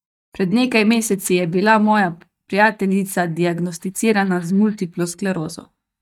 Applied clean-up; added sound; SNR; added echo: neural mask model DeepFilterNet 3.